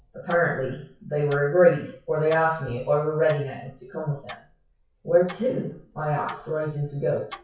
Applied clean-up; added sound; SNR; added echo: classical method WPE with log-MMSE.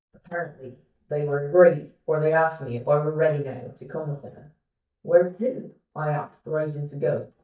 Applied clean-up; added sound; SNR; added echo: neural mask model DeepFilterNet 3.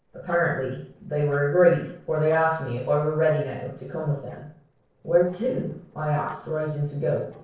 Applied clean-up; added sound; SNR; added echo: neural separator model SepFormer DNS4.